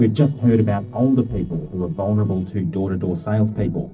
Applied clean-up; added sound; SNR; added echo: neural separator model SepFormer DNS4.